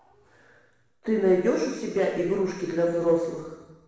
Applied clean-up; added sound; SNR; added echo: none; none; none; reverberation time 1.1 s.